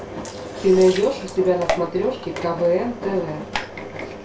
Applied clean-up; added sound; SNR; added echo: none; Engine; 8 dB; reverberation time 0.3 s.